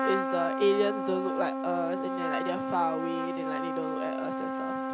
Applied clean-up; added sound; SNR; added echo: none; Trumpet; 0 dB; none.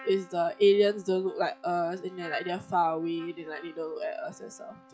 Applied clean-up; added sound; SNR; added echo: classical method log-MMSE.